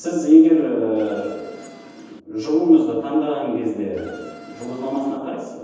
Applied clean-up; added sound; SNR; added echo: none; Insect; 20 dB; reverberation time 1.1 s.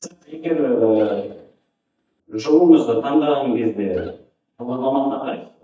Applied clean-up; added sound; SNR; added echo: neural mask model DeepFilterNet 3.